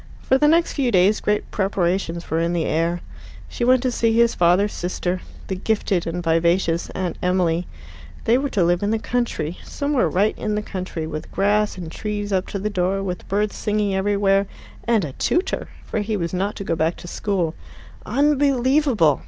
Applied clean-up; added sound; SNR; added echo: none; none; none; none.